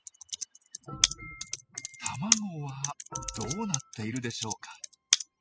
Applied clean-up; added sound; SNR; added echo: classical method spectral subtraction.